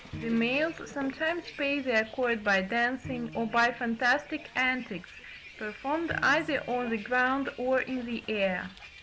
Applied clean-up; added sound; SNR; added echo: none; Bus + Bowed string instrument; 16 dB; none.